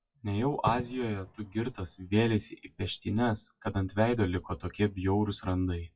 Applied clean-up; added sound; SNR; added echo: classical method WPE with log-MMSE.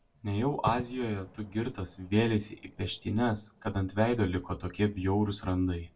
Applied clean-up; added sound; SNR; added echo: none; Fireworks; 17 dB; reverberation time 0.2 s.